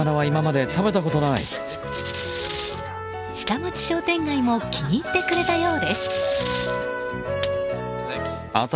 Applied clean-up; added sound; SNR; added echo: none; Packing tape, duct tape; 15 dB; none.